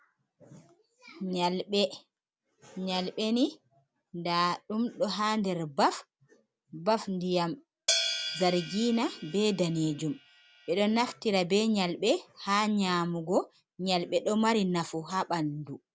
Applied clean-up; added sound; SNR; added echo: none; Hi-hat; 6 dB; none.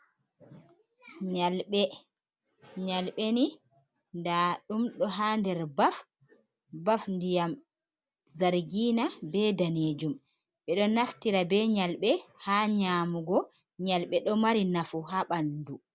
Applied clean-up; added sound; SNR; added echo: none; none; none; none.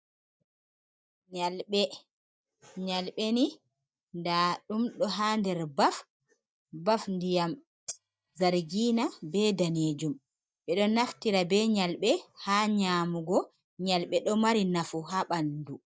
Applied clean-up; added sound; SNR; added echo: neural mask model DeepFilterNet 3.